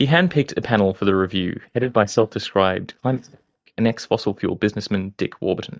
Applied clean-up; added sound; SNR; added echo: neural mask model DeepFilterNet 3.